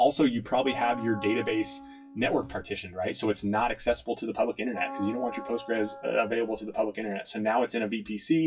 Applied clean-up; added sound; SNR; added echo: classical method WPE with log-MMSE.